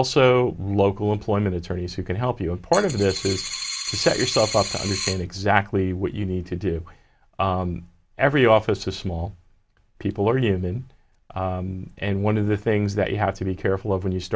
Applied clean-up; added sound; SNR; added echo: none; Coin (dropping); 6 dB; none.